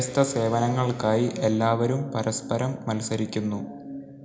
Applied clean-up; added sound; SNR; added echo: none; none; none; reverberation time 0.4 s.